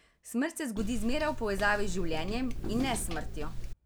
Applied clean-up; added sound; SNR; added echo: none; Walk, footsteps; 0 dB; none.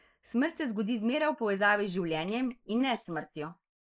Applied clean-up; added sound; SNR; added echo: neural mask model Resemble Enhance denoiser.